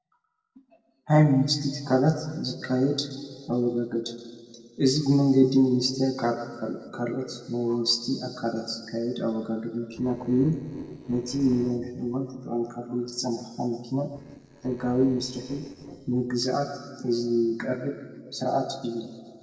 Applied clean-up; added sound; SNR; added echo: neural separator model SepFormer DNS4.